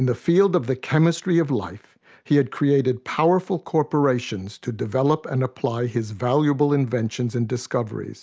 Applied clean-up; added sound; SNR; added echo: none; none; none; none.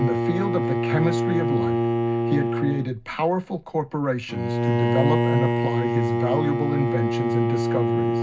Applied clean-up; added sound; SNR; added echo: none; Bowed string instrument; -3 dB; reverberation time 0.4 s.